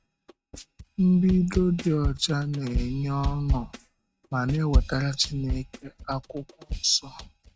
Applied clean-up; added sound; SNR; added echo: neural mask model RNNoise.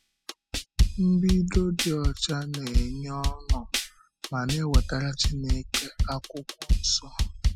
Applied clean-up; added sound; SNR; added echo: classical method spectral subtraction.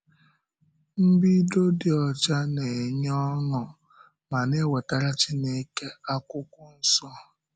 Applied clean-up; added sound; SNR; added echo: none; none; none; none.